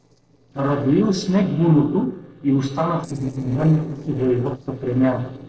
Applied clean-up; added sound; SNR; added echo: neural separator model SepFormer DNS4.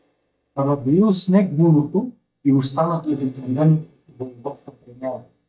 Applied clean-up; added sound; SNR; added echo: neural mask model DeepFilterNet 3.